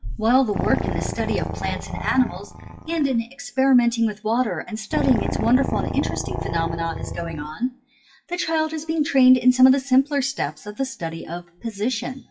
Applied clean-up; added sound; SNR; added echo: classical method WPE with log-MMSE.